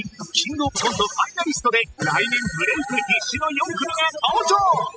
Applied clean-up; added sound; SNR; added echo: classical method spectral subtraction.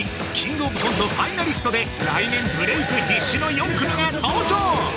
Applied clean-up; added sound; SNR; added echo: none; Fart; 6 dB; none.